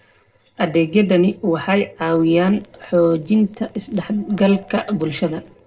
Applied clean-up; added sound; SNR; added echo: neural separator model SepFormer DNS4.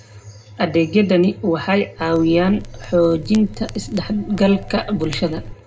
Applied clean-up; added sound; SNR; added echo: none; Crackle; 15 dB; reverberation time 0.2 s.